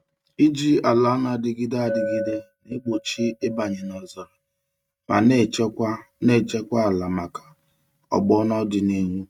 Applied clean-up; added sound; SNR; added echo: neural mask model RNNoise.